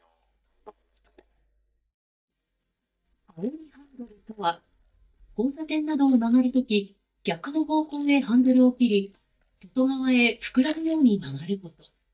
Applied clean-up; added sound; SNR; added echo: neural mask model DeepFilterNet 3.